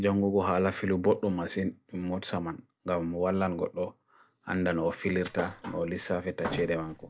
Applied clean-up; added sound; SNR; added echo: none; Thump, thud; 10 dB; none.